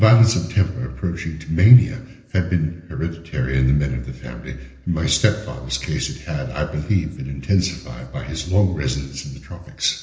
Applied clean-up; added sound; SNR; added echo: none; none; none; reverberation time 1.4 s.